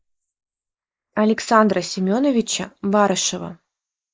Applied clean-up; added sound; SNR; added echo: neural mask model Resemble Enhance denoiser.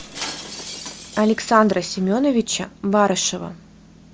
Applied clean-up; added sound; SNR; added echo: none; Shatter; 17 dB; none.